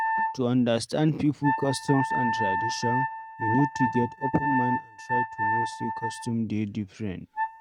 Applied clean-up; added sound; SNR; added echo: neural mask model RNNoise.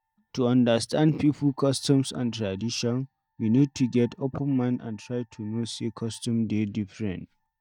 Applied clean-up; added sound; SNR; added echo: neural mask model DeepFilterNet 3.